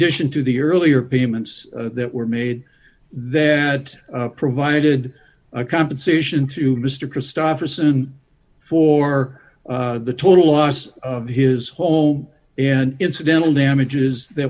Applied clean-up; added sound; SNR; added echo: none; none; none; none.